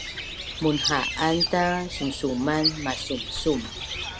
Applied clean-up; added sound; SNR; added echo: none; Bird; 5 dB; none.